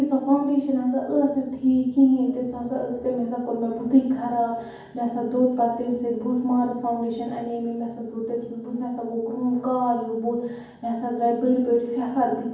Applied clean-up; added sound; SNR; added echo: none; none; none; reverberation time 1.2 s.